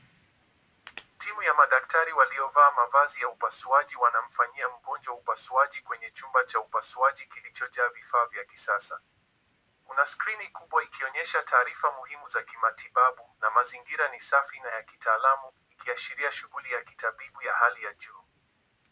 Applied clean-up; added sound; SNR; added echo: none; none; none; none.